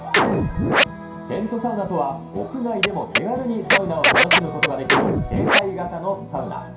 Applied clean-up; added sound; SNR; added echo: none; Scratching (performance technique); -4 dB; reverberation time 0.5 s.